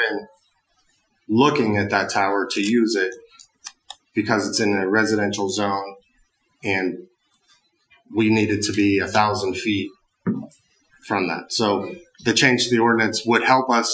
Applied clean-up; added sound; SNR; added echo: classical method Wiener filter.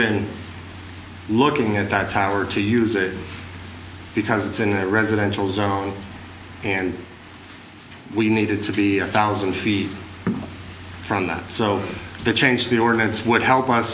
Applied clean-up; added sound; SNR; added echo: none; none; none; none.